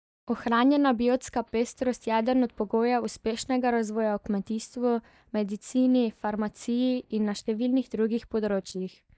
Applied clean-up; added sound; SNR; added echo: neural mask model DeepFilterNet 3.